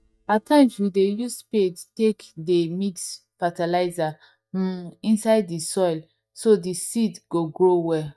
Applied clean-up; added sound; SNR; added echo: neural mask model DeepFilterNet 3.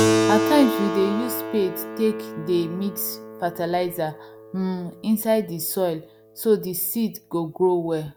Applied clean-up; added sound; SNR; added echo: none; Keyboard (musical); 4 dB; none.